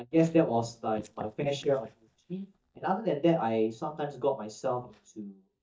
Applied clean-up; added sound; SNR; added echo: neural mask model DeepFilterNet 3.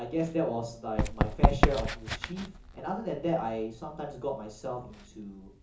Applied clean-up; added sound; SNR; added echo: none; Run; -2 dB; reverberation time 0.6 s.